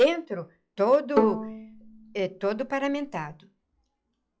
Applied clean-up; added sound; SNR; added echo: classical method log-MMSE.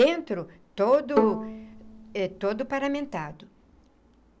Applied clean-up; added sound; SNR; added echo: none; Bowed string instrument; 4 dB; none.